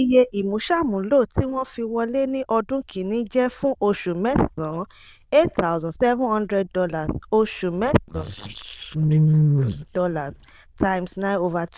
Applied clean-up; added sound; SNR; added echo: neural diffusion model UNIVERSE++.